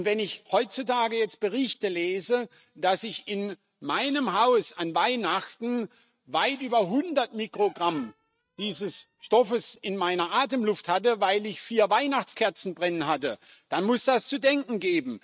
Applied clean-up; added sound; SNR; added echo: neural mask model RNNoise.